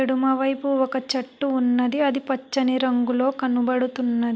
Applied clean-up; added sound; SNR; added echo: none; none; none; none.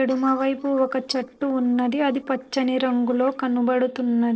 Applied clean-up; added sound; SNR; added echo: neural separator model SepFormer DNS4.